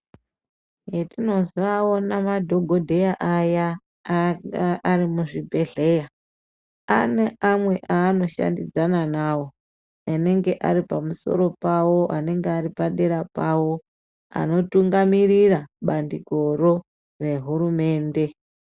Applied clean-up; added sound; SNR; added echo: none; none; none; none.